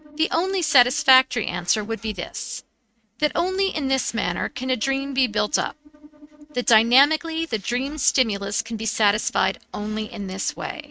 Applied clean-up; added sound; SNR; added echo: neural mask model RNNoise.